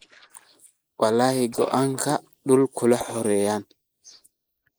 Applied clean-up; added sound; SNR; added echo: neural mask model Resemble Enhance denoiser.